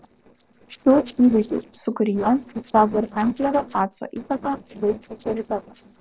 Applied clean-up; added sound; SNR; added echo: neural separator model SepFormer DNS4.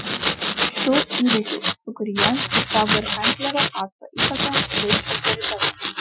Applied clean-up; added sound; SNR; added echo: classical method Wiener filter.